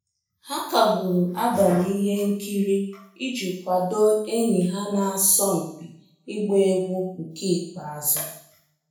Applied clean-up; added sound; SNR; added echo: none; none; none; reverberation time 0.6 s.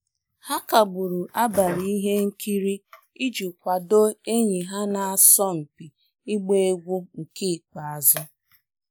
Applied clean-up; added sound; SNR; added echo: none; none; none; none.